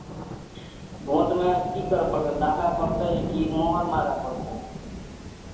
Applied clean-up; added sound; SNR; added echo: none; Rain / Thunderstorm; 7 dB; reverberation time 2.8 s.